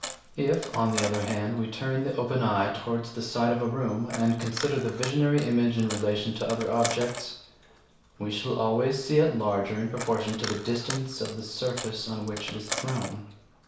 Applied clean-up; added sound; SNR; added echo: none; Coin (dropping); 12 dB; reverberation time 0.6 s.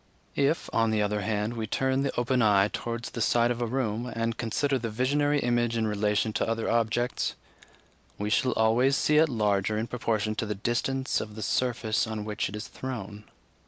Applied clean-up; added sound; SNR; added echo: none; none; none; none.